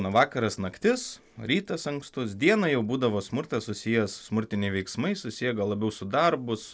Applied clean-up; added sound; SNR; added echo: none; none; none; none.